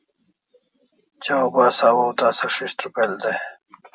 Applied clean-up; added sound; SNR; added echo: none; none; none; none.